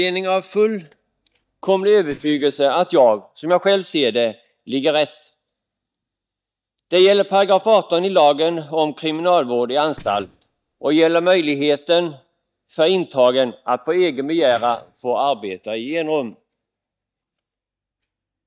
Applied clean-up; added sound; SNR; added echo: neural mask model DeepFilterNet 3.